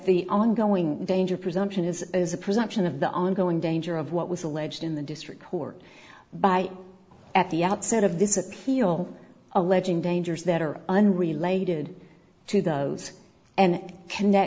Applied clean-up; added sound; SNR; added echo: none; none; none; none.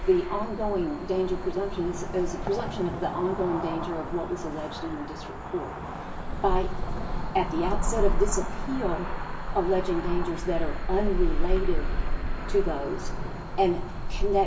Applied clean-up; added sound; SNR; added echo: none; Cricket / Motor vehicle (road); -1 dB; reverberation time 0.2 s.